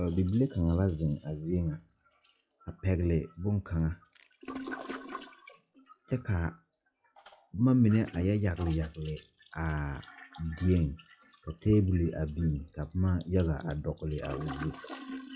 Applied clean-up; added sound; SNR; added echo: classical method log-MMSE.